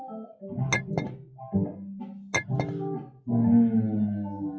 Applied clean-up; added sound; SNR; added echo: classical method WPE with log-MMSE.